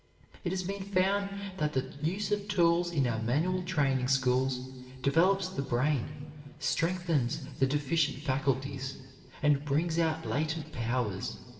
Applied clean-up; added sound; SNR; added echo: none; none; none; reverberation time 2.1 s.